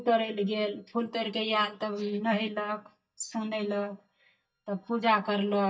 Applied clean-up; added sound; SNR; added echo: neural mask model DeepFilterNet 3.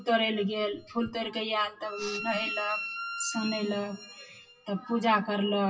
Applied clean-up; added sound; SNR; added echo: classical method WPE with log-MMSE.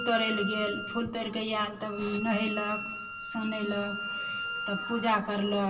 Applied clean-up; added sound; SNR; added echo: none; Bowed string instrument; 6 dB; reverberation time 0.1 s.